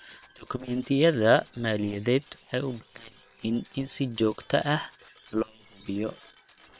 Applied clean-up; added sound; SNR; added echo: neural separator model SepFormer WHAM!.